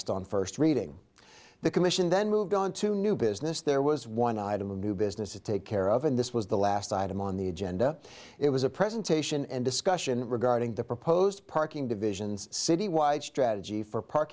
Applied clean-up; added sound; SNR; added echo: none; none; none; none.